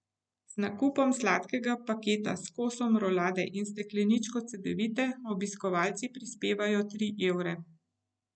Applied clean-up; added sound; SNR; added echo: none; none; none; none.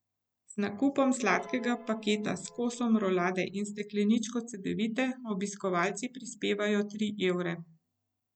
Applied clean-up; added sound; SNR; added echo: none; Piano; 17 dB; none.